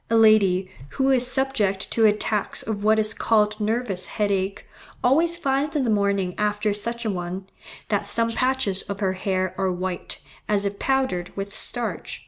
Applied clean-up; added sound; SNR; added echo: none; Rattle (instrument); 9 dB; none.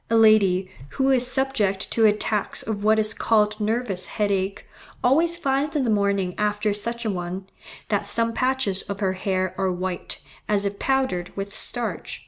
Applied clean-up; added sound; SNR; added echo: none; none; none; none.